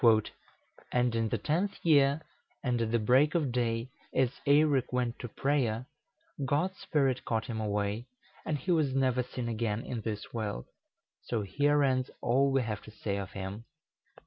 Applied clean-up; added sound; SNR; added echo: none; none; none; none.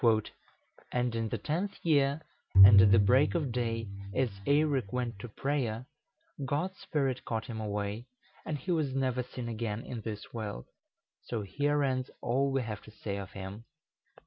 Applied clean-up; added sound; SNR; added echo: none; Bowed string instrument; -5 dB; none.